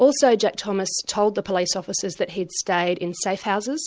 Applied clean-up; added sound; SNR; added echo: none; none; none; none.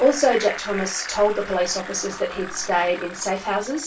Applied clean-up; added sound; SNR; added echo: none; Bicycle; 12 dB; reverberation time 0.1 s.